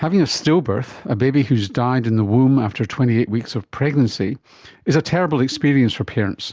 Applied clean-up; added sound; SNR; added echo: none; none; none; none.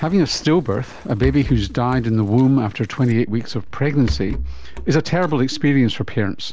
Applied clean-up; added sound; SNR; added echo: none; Mechanisms / Bicycle + Rattle / Breathing; 10 dB; none.